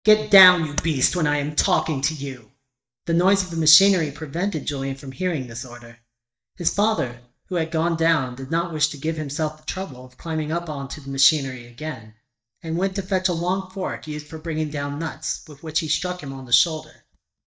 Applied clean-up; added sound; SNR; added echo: neural mask model DeepFilterNet 3.